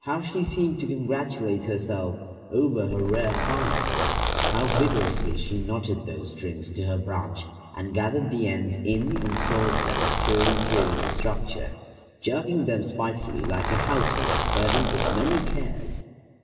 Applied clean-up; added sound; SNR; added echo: none; Zipper (clothing); -2 dB; reverberation time 2.0 s.